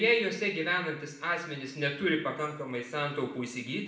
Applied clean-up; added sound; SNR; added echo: none; none; none; reverberation time 0.6 s.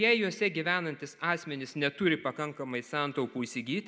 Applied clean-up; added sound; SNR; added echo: none; none; none; none.